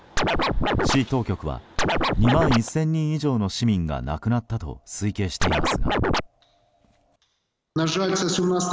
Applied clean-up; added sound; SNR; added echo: none; Scratching (performance technique); -4 dB; none.